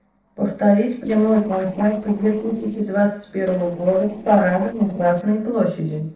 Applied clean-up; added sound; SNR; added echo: neural separator model SepFormer DNS4.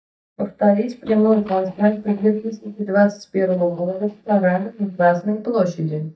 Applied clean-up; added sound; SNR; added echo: neural mask model DeepFilterNet 3.